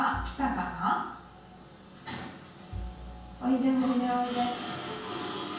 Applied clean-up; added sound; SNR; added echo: none; Bowed string instrument; 14 dB; reverberation time 0.6 s.